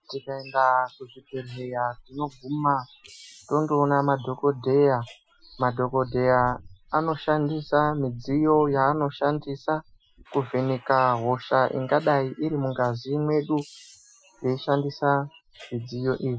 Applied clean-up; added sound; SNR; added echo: classical method Wiener filter.